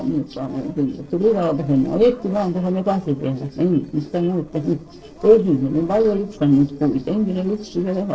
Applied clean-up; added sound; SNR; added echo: neural separator model SepFormer DNS4.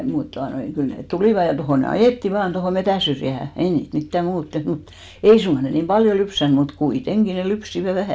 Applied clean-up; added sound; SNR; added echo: none; none; none; none.